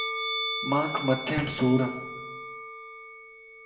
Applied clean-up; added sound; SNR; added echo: none; Musical instrument; 5 dB; reverberation time 1.0 s.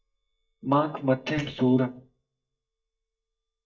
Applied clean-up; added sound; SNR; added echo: neural mask model DeepFilterNet 3.